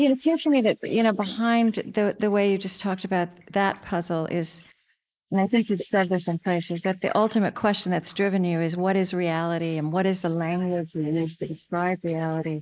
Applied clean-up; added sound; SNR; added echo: neural mask model Resemble Enhance denoiser.